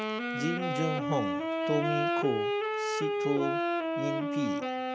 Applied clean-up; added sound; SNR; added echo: none; Wind instrument, woodwind instrument; -4 dB; none.